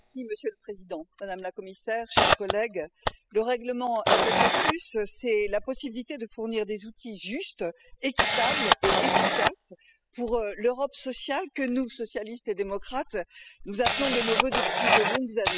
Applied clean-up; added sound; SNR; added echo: classical method spectral subtraction.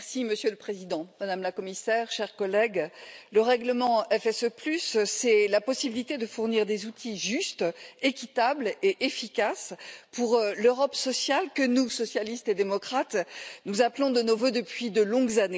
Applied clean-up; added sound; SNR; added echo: none; none; none; none.